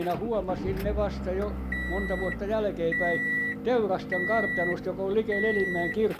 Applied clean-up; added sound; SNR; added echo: none; Motor vehicle (road) / Engine; 3 dB; none.